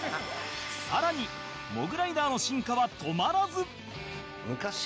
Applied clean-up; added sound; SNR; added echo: none; Trumpet; 15 dB; none.